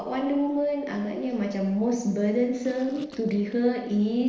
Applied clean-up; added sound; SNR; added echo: neural separator model SepFormer DNS4.